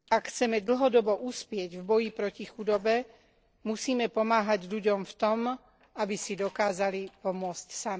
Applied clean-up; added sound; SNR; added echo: neural separator model SepFormer DNS4.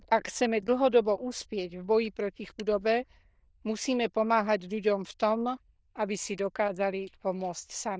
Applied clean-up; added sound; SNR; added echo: neural diffusion model UNIVERSE++.